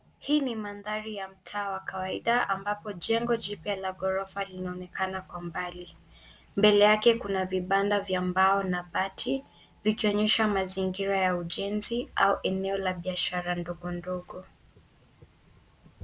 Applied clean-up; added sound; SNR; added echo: none; none; none; none.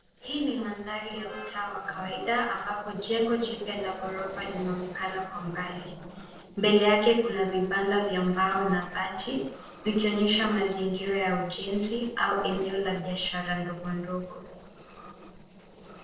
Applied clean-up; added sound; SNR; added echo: neural separator model SepFormer DNS4.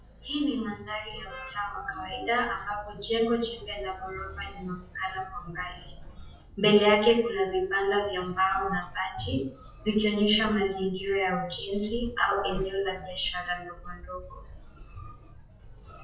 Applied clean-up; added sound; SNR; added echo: classical method WPE with log-MMSE.